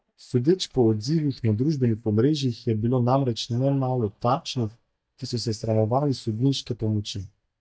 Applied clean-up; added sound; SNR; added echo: neural mask model DeepFilterNet 3.